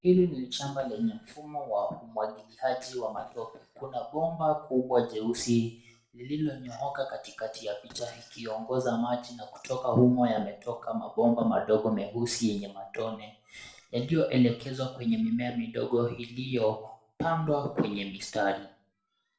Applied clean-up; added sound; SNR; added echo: neural separator model SepFormer DNS4.